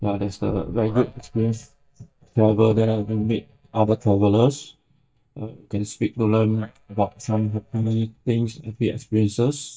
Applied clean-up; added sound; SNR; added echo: neural mask model DeepFilterNet 3.